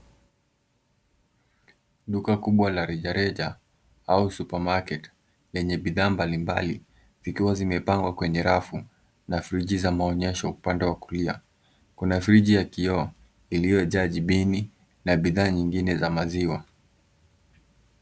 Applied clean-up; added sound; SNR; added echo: none; none; none; none.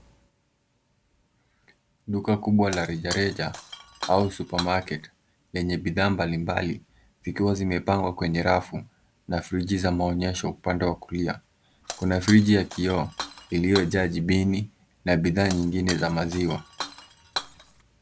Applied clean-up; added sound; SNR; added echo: none; Shatter; 12 dB; none.